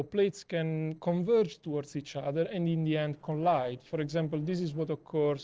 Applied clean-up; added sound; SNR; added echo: neural separator model SepFormer DNS4.